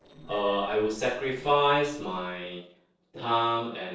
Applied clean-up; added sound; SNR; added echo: neural separator model SepFormer DNS4.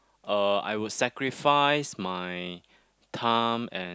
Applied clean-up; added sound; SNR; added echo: none; none; none; none.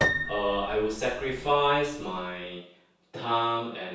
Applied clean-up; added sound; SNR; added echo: none; Piano; 5 dB; reverberation time 0.6 s.